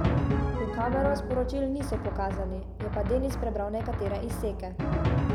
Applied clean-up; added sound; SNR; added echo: none; Drum; -3 dB; none.